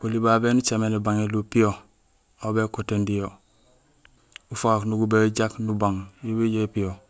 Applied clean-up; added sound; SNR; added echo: none; none; none; none.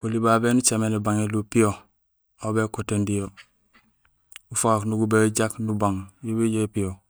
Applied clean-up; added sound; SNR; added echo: neural mask model DeepFilterNet 3.